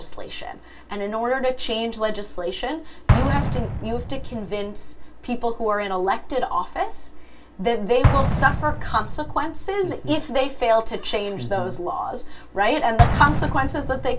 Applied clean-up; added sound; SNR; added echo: none; Explosion; 4 dB; reverberation time 0.2 s.